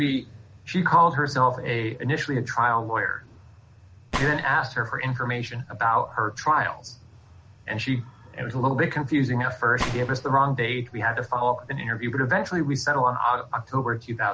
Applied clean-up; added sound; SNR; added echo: none; Gunshot, gunfire; 12 dB; none.